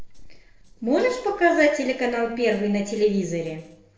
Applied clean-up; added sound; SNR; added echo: neural separator model SepFormer DNS4.